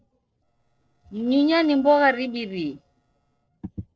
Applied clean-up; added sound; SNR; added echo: neural separator model SepFormer DNS4.